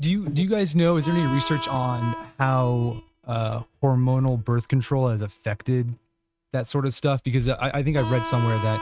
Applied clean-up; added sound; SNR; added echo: neural mask model RNNoise.